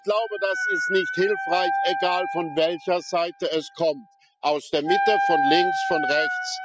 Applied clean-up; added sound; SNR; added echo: classical method spectral subtraction.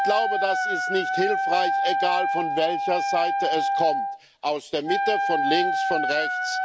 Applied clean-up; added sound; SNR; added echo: none; Wind instrument, woodwind instrument; -3 dB; none.